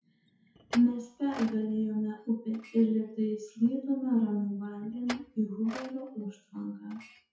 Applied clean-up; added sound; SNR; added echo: classical method WPE with log-MMSE.